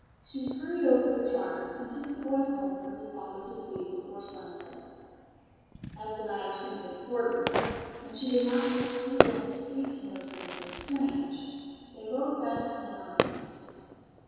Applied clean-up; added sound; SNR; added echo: none; Fireworks; 5 dB; reverberation time 2.2 s.